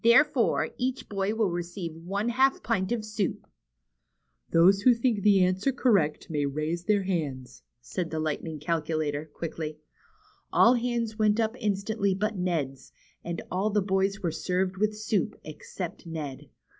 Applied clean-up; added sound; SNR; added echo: none; none; none; none.